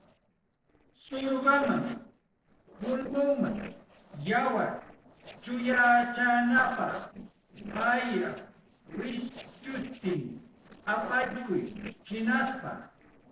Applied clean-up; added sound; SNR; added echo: neural separator model SepFormer DNS4.